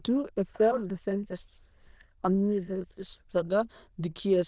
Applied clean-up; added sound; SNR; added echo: neural diffusion model UNIVERSE++.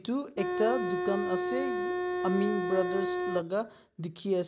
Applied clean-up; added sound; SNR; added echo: none; Organ; -1 dB; none.